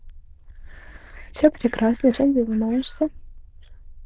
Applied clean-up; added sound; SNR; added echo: neural diffusion model UNIVERSE++.